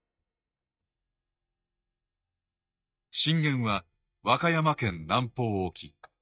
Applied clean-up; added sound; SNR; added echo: neural mask model DeepFilterNet 3.